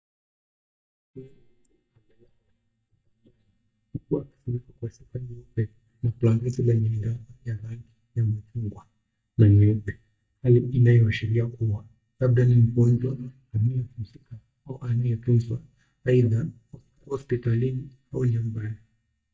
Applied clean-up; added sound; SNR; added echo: neural mask model DeepFilterNet 3.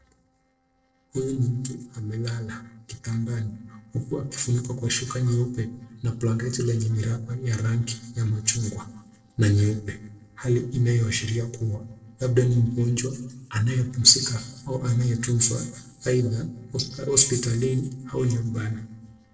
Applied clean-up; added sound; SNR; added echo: neural separator model SepFormer DNS4.